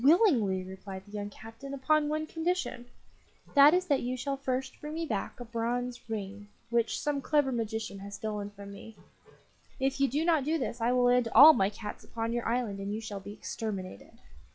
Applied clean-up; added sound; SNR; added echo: classical method log-MMSE.